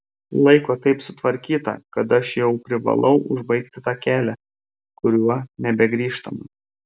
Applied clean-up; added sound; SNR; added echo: none; none; none; none.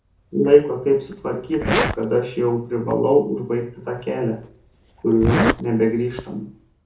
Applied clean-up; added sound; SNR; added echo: none; Zipper (clothing); 6 dB; reverberation time 0.6 s.